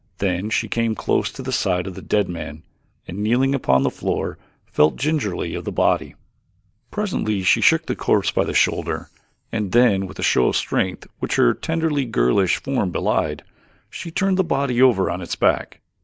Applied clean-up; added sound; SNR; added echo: none; none; none; none.